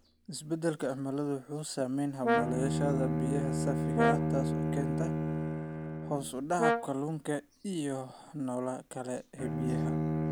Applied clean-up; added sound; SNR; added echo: none; Bowed string instrument + Brass instrument; -2 dB; none.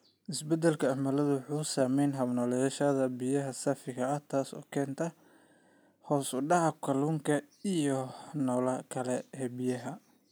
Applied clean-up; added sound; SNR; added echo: none; none; none; none.